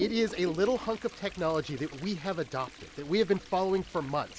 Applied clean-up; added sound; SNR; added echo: none; Toilet flush; 16 dB; none.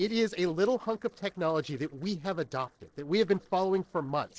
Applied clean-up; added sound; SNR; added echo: neural separator model SepFormer DNS4.